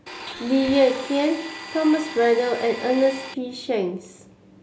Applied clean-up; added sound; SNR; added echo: none; Domestic sounds, home sounds; 13 dB; none.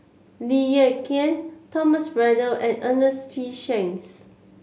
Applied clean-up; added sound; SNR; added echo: none; none; none; none.